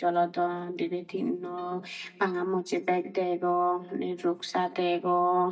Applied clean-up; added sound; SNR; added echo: neural mask model DeepFilterNet 3.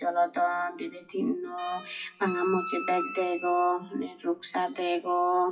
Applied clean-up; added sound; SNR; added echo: classical method WPE with log-MMSE.